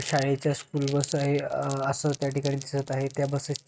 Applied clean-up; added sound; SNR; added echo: neural mask model RNNoise.